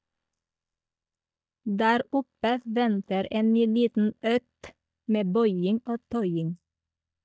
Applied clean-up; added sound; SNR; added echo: neural mask model DeepFilterNet 3.